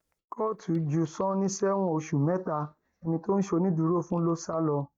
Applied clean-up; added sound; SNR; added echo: neural mask model DeepFilterNet 3.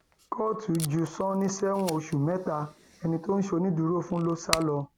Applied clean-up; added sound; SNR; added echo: none; Packing tape, duct tape; 13 dB; none.